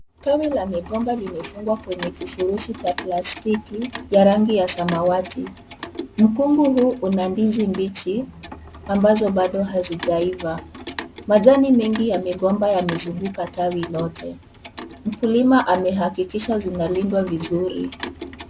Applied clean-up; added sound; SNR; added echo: none; Clock; 15 dB; none.